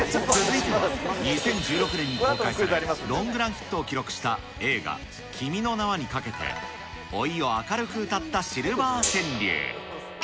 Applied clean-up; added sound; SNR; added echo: none; Gong; 10 dB; none.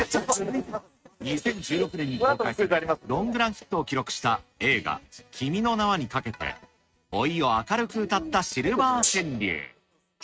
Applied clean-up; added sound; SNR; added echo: neural mask model RNNoise.